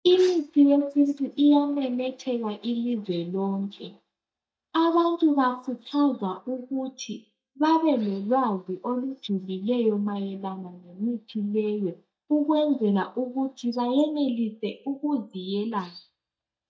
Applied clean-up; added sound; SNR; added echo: neural mask model DeepFilterNet 3.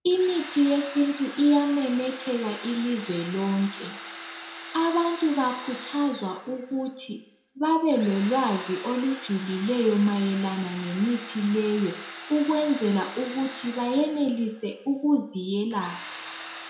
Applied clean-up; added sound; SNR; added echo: none; Domestic sounds, home sounds; 11 dB; reverberation time 0.5 s.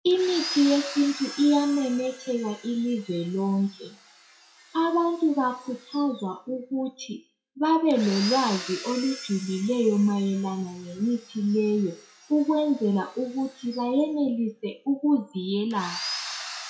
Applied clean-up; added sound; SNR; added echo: classical method WPE with log-MMSE.